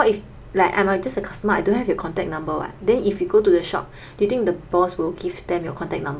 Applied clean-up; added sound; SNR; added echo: none; none; none; none.